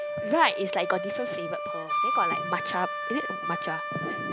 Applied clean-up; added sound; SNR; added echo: none; Wind instrument, woodwind instrument; 0 dB; none.